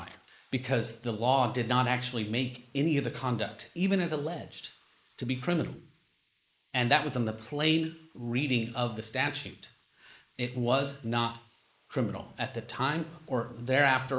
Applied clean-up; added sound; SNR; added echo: neural mask model Resemble Enhance denoiser.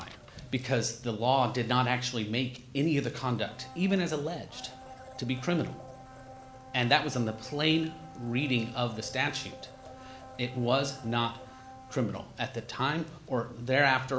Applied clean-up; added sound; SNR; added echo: none; Domestic sounds, home sounds; 20 dB; none.